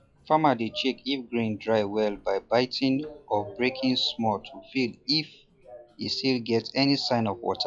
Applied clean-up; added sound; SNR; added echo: classical method log-MMSE.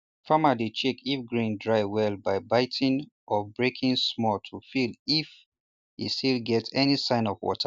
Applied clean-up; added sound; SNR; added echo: none; none; none; none.